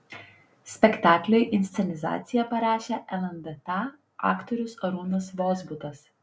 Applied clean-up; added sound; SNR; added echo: none; none; none; none.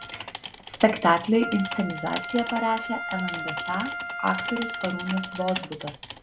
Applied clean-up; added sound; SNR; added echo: none; Wind instrument, woodwind instrument + Typing; 7 dB; none.